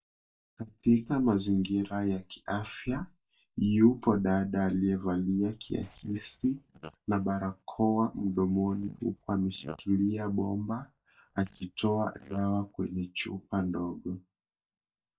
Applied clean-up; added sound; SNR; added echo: neural mask model DeepFilterNet 3.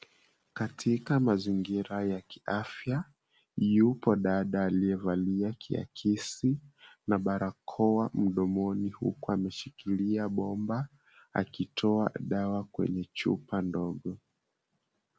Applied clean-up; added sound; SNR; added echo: none; none; none; none.